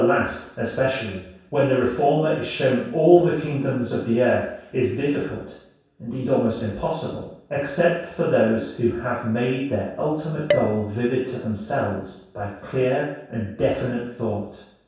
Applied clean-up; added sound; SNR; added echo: none; Dishes, pots, and pans; 9 dB; reverberation time 0.7 s.